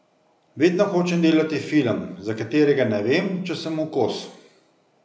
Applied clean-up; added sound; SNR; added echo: none; none; none; none.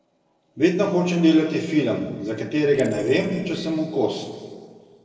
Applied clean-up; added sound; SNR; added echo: neural separator model SepFormer DNS4.